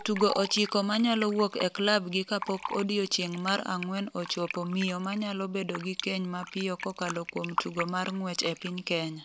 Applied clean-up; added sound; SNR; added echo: none; Fill (with liquid); 12 dB; none.